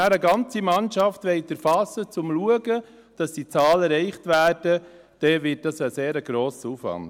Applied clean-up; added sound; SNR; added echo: none; none; none; none.